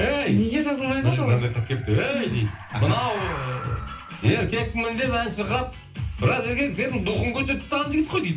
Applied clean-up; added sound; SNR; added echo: none; Animal; 15 dB; reverberation time 0.3 s.